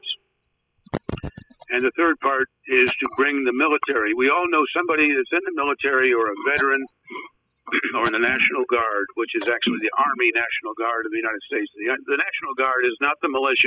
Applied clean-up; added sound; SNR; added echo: classical method spectral subtraction.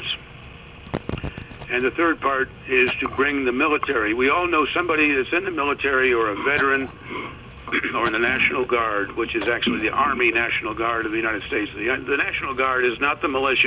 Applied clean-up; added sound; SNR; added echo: none; Glass; 13 dB; none.